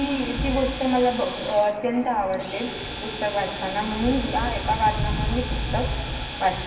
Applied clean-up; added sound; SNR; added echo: none; Domestic sounds, home sounds; 13 dB; reverberation time 1.2 s.